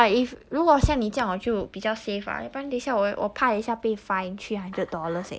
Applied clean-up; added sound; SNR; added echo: none; none; none; none.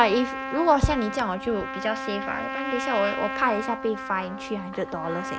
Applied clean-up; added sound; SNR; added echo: none; Trumpet; 7 dB; none.